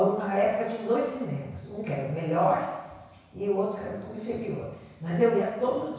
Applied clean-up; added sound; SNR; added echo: none; none; none; reverberation time 1.1 s.